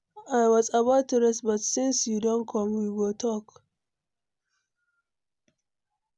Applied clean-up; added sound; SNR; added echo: none; none; none; none.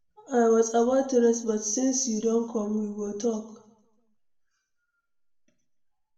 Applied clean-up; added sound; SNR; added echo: none; none; none; reverberation time 0.6 s.